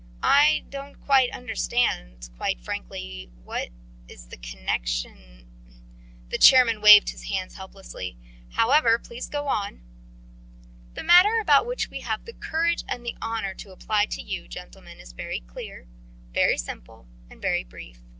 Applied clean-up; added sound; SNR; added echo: none; none; none; none.